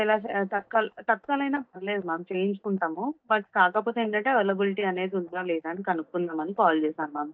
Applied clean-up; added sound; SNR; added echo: neural mask model DeepFilterNet 3.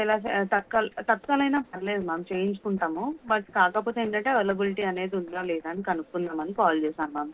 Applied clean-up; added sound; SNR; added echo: neural separator model SepFormer DNS4.